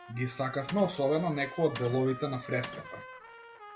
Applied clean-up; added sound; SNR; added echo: none; Mechanisms + Trumpet; 13 dB; none.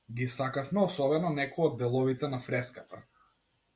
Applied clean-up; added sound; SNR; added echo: none; none; none; none.